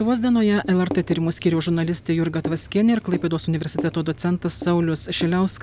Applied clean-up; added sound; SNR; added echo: none; Writing; 9 dB; none.